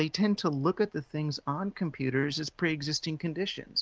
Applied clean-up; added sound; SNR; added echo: none; none; none; none.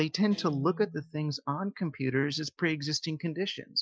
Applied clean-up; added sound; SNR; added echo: classical method Wiener filter.